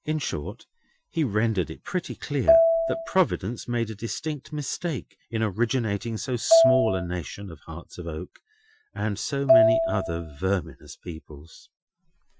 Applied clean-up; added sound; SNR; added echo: classical method Wiener filter.